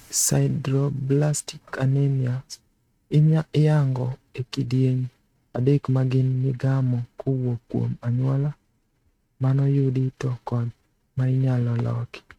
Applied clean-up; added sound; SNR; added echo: neural mask model RNNoise.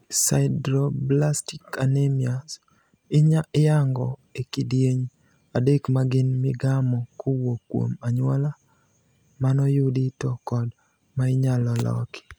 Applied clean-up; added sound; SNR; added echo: none; none; none; none.